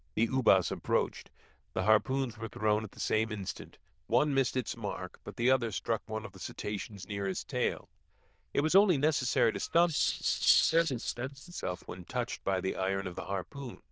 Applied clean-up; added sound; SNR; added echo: neural diffusion model UNIVERSE++.